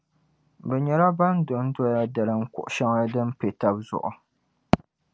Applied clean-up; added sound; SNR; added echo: none; none; none; none.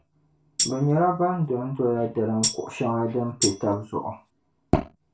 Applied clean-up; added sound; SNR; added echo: none; Tambourine; 5 dB; reverberation time 0.3 s.